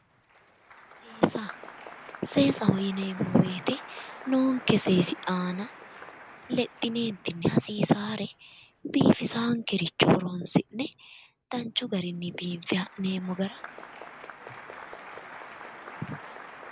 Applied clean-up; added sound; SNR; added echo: none; Applause; 17 dB; none.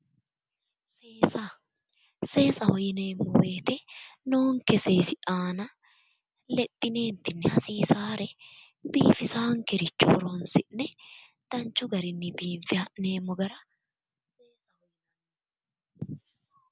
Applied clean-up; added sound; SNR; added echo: none; none; none; none.